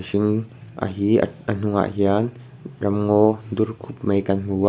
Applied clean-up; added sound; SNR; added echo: none; none; none; none.